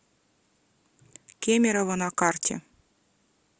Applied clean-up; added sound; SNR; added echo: none; none; none; none.